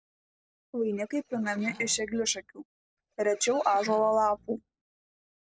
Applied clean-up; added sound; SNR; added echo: neural separator model SepFormer DNS4.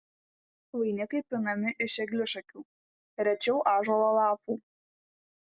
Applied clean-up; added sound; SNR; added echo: none; none; none; none.